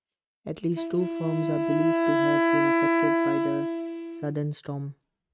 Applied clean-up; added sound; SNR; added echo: neural mask model RNNoise.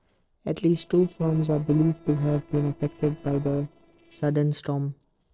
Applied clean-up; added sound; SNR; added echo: neural separator model SepFormer DNS4.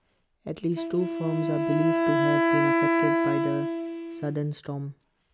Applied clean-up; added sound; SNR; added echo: none; Wind instrument, woodwind instrument; -4 dB; none.